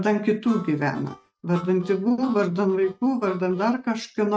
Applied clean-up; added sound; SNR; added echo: neural mask model RNNoise.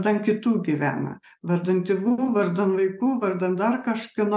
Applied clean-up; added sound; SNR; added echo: none; none; none; none.